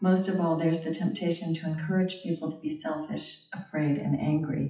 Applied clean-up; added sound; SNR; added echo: classical method WPE with log-MMSE.